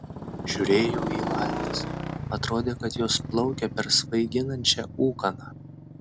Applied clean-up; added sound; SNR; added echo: none; Motorcycle; 5 dB; none.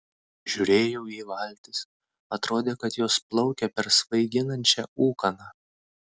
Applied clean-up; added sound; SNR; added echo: none; none; none; none.